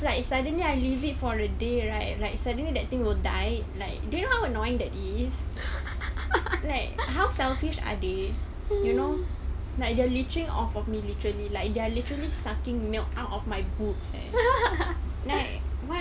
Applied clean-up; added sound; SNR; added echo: none; none; none; none.